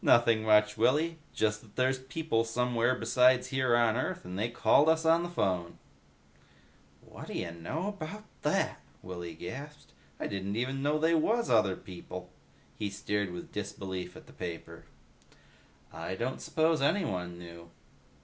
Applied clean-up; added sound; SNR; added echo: none; none; none; none.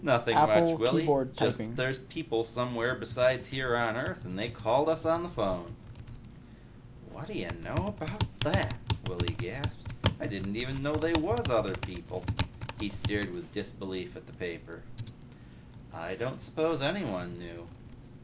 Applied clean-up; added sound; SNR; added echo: none; Typing; 2 dB; none.